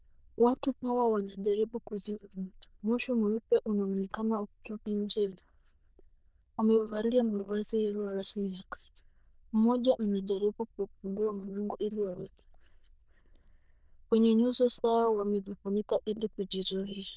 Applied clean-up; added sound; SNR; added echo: neural diffusion model UNIVERSE++.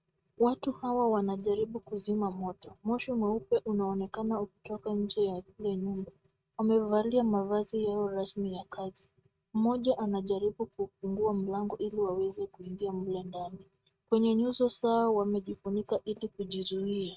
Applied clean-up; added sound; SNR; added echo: neural mask model RNNoise.